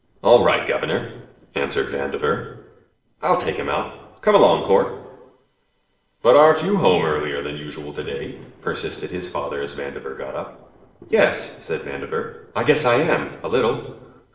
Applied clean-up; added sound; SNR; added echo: neural separator model SepFormer DNS4.